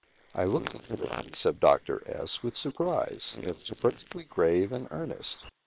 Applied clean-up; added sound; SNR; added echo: neural separator model SepFormer WHAM!.